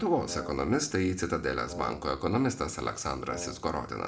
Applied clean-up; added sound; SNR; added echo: none; Wind instrument, woodwind instrument; 14 dB; reverberation time 0.6 s.